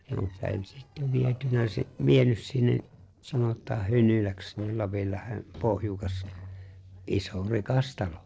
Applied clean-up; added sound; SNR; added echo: neural separator model SepFormer DNS4.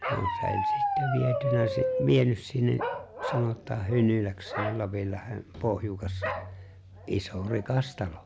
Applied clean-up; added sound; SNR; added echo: none; Bark; 4 dB; none.